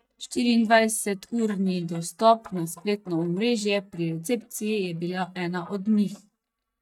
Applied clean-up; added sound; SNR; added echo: neural mask model DeepFilterNet 3.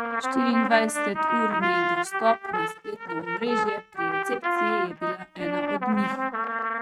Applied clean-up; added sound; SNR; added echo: neural mask model RNNoise.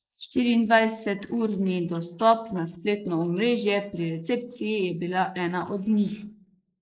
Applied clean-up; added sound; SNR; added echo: neural mask model Resemble Enhance denoiser.